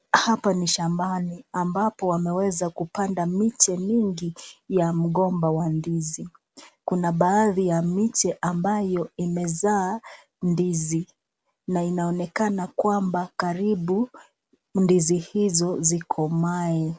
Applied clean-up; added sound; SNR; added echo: none; none; none; none.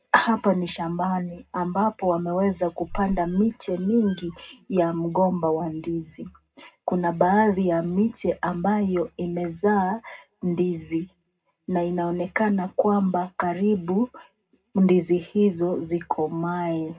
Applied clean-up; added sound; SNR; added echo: none; Squeak; 15 dB; reverberation time 0.2 s.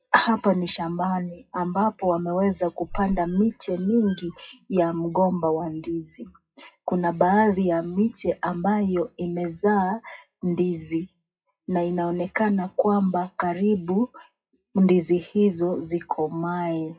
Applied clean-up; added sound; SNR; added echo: classical method WPE with log-MMSE.